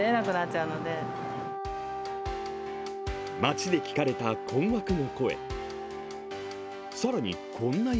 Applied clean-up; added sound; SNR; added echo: none; Wind instrument, woodwind instrument; 7 dB; none.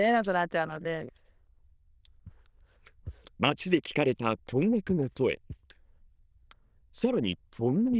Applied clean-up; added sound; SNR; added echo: neural diffusion model UNIVERSE++.